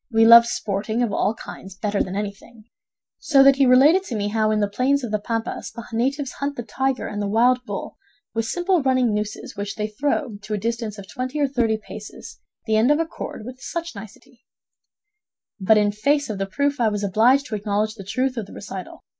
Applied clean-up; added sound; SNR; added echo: neural mask model Resemble Enhance denoiser.